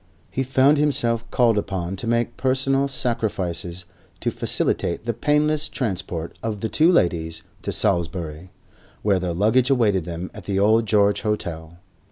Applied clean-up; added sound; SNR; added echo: none; none; none; none.